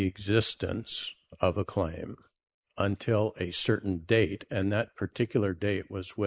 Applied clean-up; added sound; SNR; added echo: neural mask model Resemble Enhance denoiser.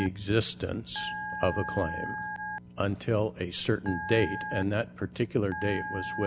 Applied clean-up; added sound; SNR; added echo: none; Telephone; 8 dB; none.